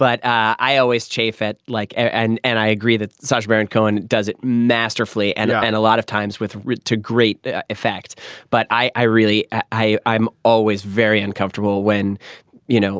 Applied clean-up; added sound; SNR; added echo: none; none; none; none.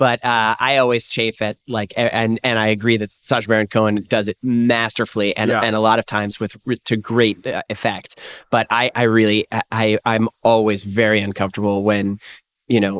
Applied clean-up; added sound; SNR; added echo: neural mask model Resemble Enhance denoiser.